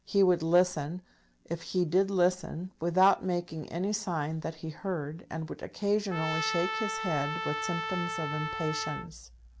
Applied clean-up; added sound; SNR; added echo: none; Trumpet; 5 dB; none.